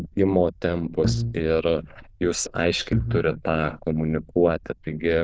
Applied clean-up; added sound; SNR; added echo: neural diffusion model UNIVERSE++.